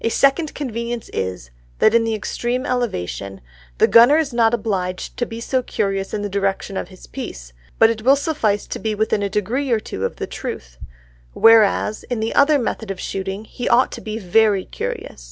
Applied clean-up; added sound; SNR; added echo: none; none; none; none.